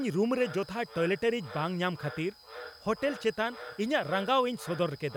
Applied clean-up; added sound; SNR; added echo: none; Frog; 16 dB; none.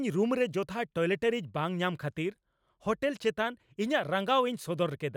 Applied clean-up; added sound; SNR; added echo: none; none; none; none.